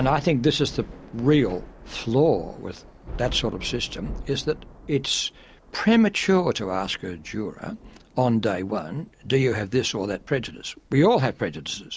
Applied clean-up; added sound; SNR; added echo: none; Thunder / Rain; 17 dB; none.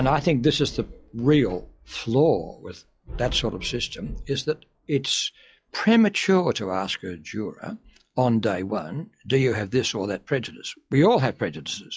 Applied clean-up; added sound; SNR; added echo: classical method log-MMSE.